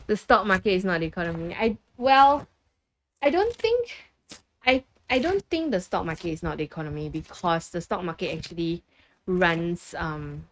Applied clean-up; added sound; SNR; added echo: neural mask model RNNoise.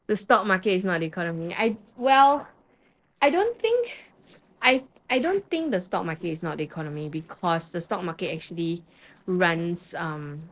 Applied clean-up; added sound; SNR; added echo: neural separator model SepFormer DNS4.